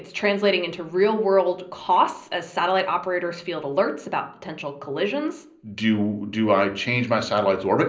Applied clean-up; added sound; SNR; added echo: none; none; none; reverberation time 0.5 s.